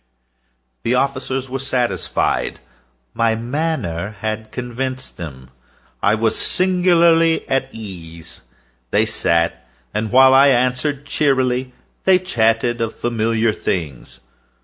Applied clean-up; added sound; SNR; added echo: none; none; none; none.